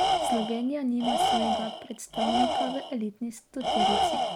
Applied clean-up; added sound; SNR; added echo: none; Tools; -4 dB; none.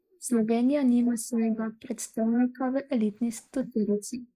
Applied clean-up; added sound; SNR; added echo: neural mask model Resemble Enhance denoiser.